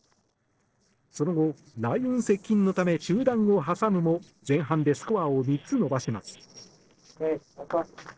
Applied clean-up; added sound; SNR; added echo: neural separator model SepFormer DNS4.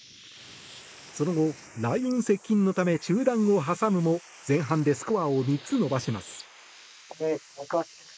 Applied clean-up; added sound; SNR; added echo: neural mask model Resemble Enhance denoiser.